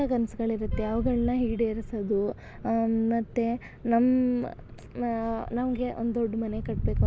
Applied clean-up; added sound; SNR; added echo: none; none; none; none.